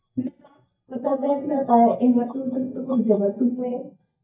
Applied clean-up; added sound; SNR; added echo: neural mask model DeepFilterNet 3.